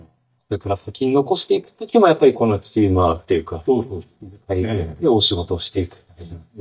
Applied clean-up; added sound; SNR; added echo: neural mask model DeepFilterNet 3.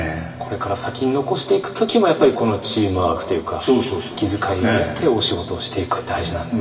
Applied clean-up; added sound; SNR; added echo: none; Bowed string instrument; 20 dB; reverberation time 2.1 s.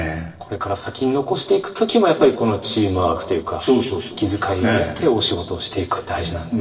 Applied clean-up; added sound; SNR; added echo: neural separator model SepFormer DNS4.